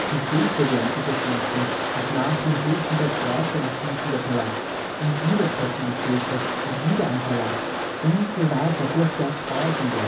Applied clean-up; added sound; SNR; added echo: none; Rain; 2 dB; reverberation time 0.4 s.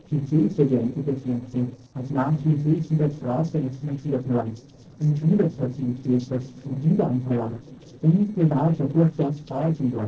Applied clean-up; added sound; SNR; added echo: neural separator model SepFormer DNS4.